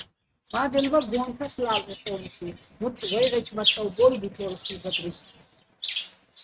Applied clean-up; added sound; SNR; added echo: neural mask model RNNoise.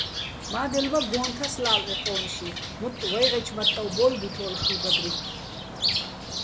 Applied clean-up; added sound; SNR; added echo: none; Bird; 0 dB; none.